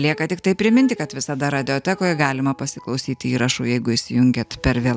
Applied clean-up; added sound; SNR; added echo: none; none; none; none.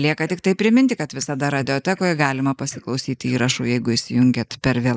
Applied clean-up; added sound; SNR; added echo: neural mask model Resemble Enhance denoiser.